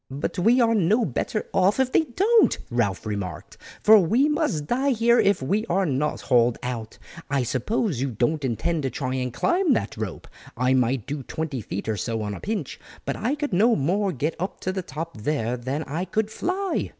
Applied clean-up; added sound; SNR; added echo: none; none; none; none.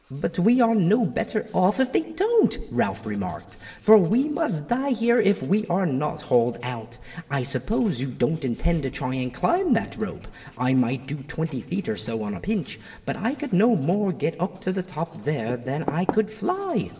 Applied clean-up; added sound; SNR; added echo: none; Writing; 20 dB; reverberation time 1.8 s.